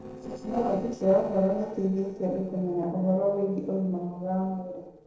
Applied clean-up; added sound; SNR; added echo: neural separator model SepFormer DNS4.